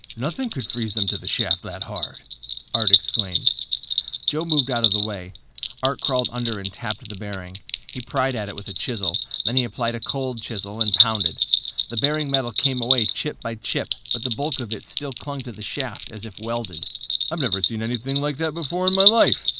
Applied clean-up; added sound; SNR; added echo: none; Bell; -1 dB; none.